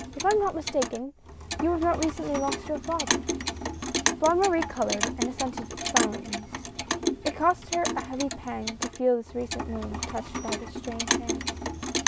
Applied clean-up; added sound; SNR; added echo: none; Clock; 2 dB; none.